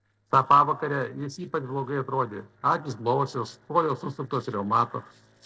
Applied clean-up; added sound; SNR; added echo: neural separator model SepFormer DNS4.